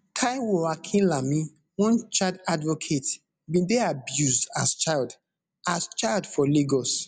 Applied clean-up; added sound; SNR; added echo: none; none; none; none.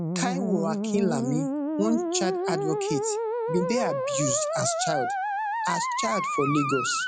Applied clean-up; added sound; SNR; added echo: none; Musical instrument; -1 dB; none.